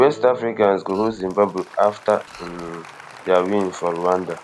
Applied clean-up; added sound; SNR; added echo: none; Applause + Printer; 19 dB; none.